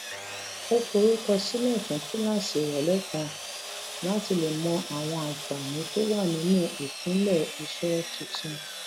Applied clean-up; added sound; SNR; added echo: none; Sawing; 9 dB; none.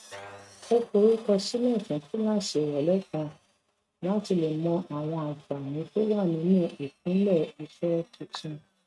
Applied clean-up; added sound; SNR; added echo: neural mask model RNNoise.